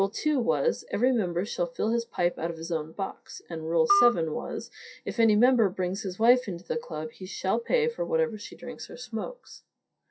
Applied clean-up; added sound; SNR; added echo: classical method WPE with log-MMSE.